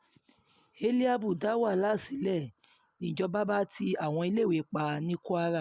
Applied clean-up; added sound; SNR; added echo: none; none; none; none.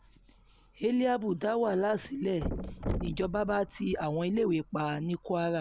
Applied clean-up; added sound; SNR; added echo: none; Thump, thud; 11 dB; none.